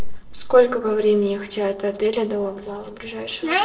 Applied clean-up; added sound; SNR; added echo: neural separator model SepFormer DNS4.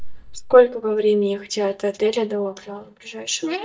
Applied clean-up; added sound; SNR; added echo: neural mask model DeepFilterNet 3.